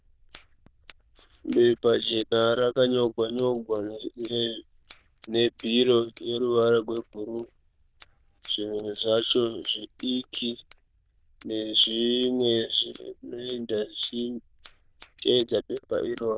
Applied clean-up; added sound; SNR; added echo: neural diffusion model UNIVERSE++.